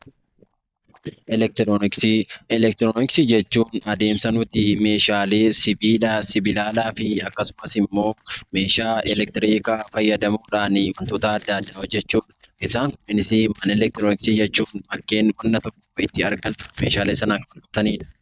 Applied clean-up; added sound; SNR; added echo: neural mask model DeepFilterNet 3.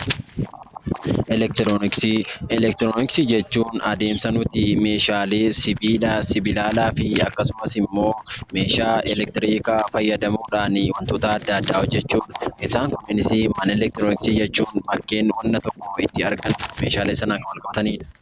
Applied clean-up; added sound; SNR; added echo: none; Writing; 17 dB; none.